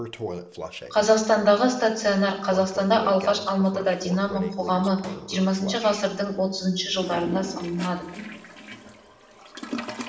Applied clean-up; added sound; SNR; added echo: none; Toilet flush; 13 dB; reverberation time 1.0 s.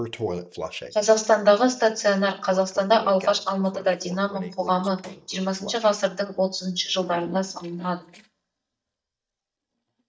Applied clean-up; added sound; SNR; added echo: neural mask model DeepFilterNet 3.